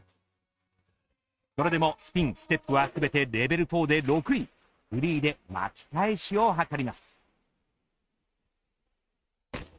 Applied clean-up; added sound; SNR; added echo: neural mask model RNNoise.